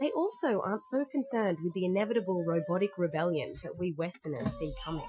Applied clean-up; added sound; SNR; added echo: classical method Wiener filter.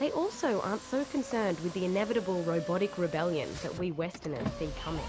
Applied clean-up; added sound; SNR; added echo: none; Car; 11 dB; none.